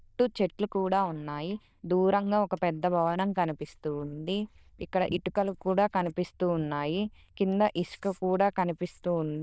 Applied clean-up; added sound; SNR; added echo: neural diffusion model UNIVERSE++.